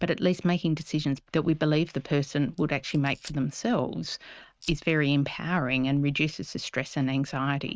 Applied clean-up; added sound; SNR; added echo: neural mask model RNNoise.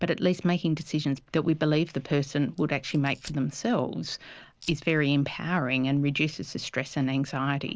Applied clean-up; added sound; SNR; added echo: neural separator model SepFormer DNS4.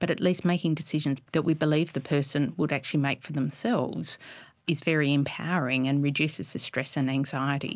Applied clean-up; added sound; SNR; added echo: none; none; none; none.